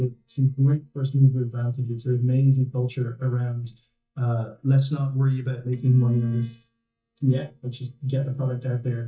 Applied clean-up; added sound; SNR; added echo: neural mask model DeepFilterNet 3.